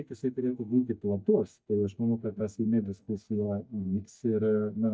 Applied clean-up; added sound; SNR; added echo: neural mask model DeepFilterNet 3.